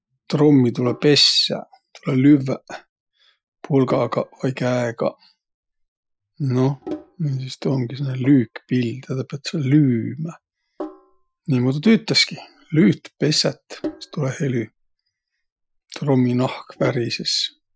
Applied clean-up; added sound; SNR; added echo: classical method Wiener filter.